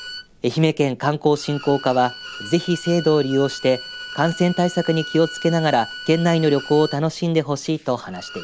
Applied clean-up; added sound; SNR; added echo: none; Bowed string instrument; 15 dB; none.